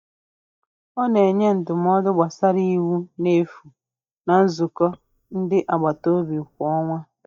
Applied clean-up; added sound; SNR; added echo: neural mask model DeepFilterNet 3.